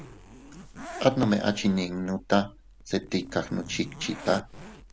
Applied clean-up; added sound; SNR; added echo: none; Zipper (clothing); 15 dB; none.